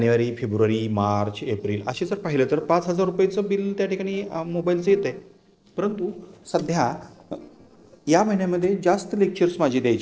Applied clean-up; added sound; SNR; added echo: neural separator model SepFormer DNS4.